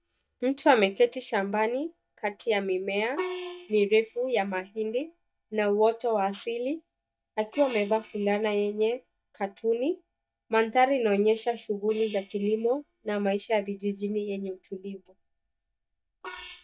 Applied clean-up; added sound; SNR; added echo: neural mask model DeepFilterNet 3.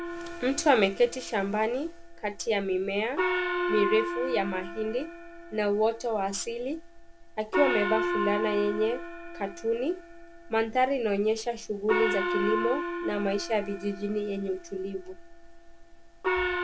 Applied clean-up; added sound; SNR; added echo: none; Gong; 4 dB; none.